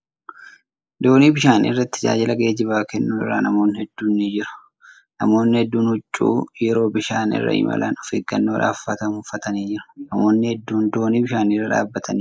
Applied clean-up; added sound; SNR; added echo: neural mask model Resemble Enhance denoiser.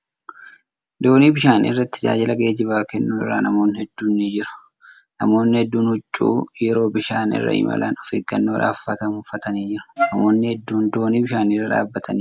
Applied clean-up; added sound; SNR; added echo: none; Wind instrument, woodwind instrument; 5 dB; none.